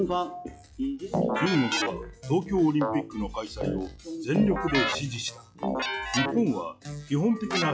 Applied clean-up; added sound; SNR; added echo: classical method log-MMSE.